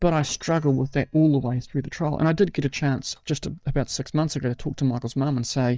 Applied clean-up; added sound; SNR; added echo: neural mask model DeepFilterNet 3.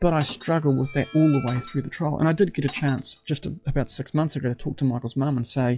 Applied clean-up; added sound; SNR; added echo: classical method log-MMSE.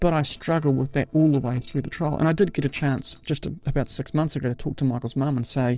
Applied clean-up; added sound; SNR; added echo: neural separator model SepFormer DNS4.